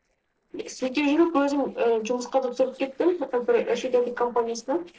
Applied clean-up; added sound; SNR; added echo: neural separator model SepFormer DNS4.